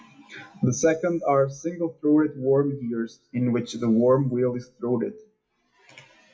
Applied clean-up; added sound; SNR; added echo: classical method WPE with log-MMSE.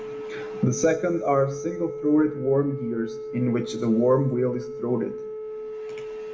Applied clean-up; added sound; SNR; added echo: none; Telephone; 9 dB; reverberation time 1.0 s.